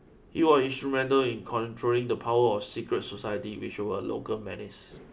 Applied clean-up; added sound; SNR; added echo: none; none; none; none.